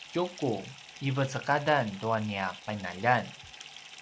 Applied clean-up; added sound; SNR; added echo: none; Fill (with liquid) / Bathtub (filling or washing); 17 dB; none.